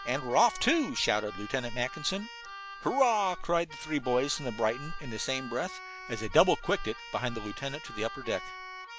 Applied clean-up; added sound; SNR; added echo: none; Keyboard (musical); 13 dB; none.